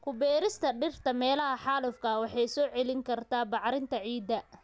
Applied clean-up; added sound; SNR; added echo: none; none; none; none.